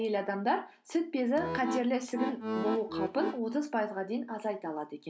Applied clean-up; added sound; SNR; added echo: none; Accordion; 3 dB; none.